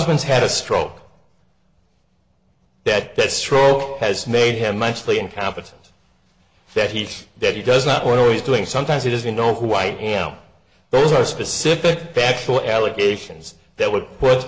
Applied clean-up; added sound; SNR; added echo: none; none; none; none.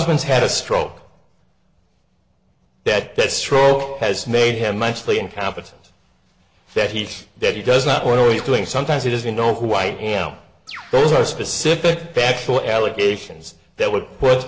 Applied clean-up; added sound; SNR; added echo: none; Bird; 17 dB; none.